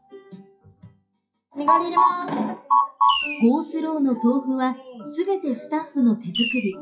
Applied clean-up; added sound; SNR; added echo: classical method WPE with log-MMSE.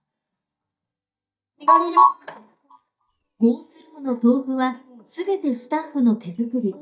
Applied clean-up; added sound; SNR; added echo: neural mask model DeepFilterNet 3.